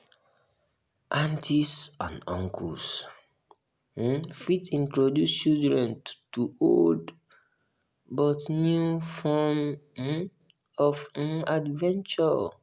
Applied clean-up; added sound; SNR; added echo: none; none; none; none.